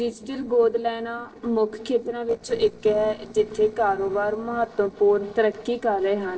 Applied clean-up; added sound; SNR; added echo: neural separator model SepFormer DNS4.